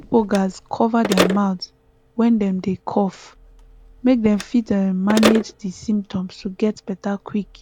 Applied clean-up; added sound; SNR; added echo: none; Telephone; 8 dB; none.